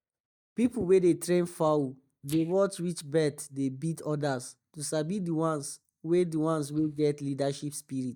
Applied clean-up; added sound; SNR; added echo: neural mask model DeepFilterNet 3.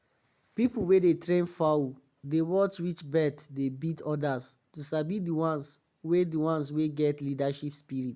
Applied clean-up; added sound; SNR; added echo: none; none; none; none.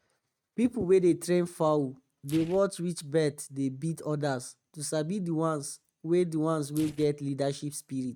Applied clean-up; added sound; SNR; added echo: neural mask model RNNoise.